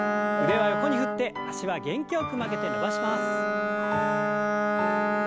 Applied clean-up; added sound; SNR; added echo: none; Bowed string instrument; -3 dB; none.